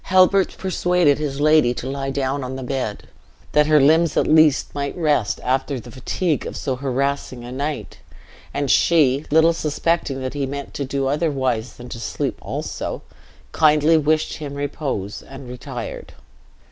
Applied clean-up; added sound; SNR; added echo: none; none; none; none.